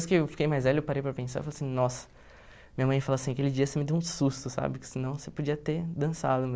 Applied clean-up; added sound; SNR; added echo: none; none; none; none.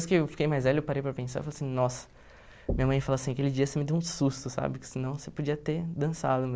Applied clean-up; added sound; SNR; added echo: none; Knock; 11 dB; none.